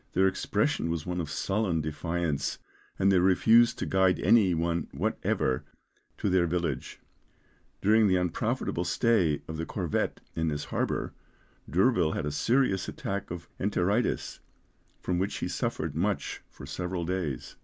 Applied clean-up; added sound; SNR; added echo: none; none; none; none.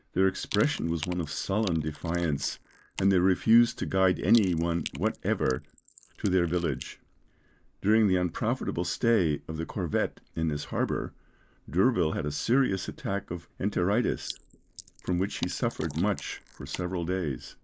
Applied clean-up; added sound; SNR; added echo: neural mask model Resemble Enhance denoiser.